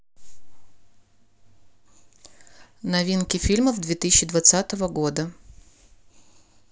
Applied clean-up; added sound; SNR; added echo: none; none; none; none.